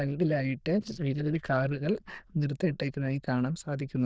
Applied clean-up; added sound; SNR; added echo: neural diffusion model UNIVERSE++.